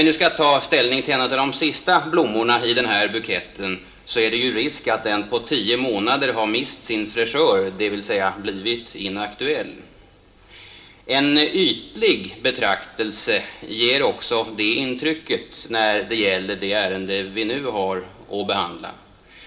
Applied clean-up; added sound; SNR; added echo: none; none; none; reverberation time 1.7 s.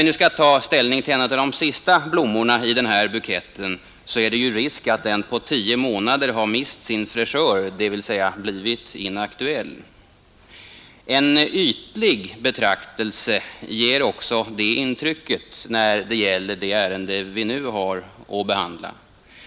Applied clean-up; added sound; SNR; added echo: none; none; none; none.